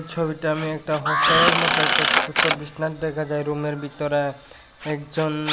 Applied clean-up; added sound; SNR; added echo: none; Drill + Alarm; -1 dB; none.